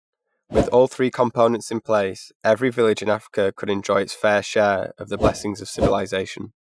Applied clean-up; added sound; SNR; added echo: classical method Wiener filter.